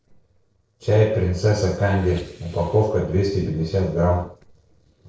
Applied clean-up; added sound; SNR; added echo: neural separator model SepFormer DNS4.